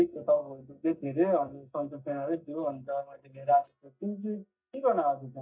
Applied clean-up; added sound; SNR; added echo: neural mask model DeepFilterNet 3.